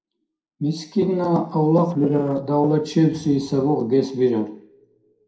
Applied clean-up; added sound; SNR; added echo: neural separator model SepFormer DNS4.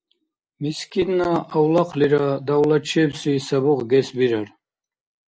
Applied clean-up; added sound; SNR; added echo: none; none; none; none.